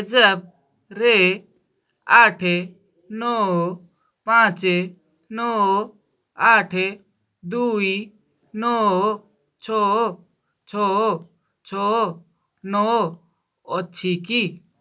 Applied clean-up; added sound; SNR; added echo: none; none; none; none.